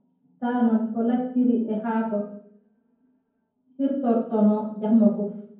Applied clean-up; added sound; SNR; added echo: none; none; none; reverberation time 0.9 s.